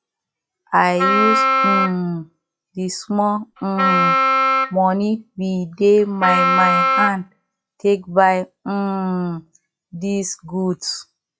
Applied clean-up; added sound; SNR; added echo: classical method log-MMSE.